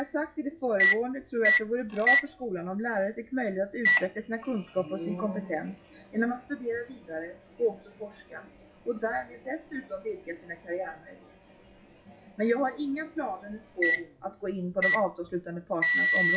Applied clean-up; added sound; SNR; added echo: classical method WPE with log-MMSE.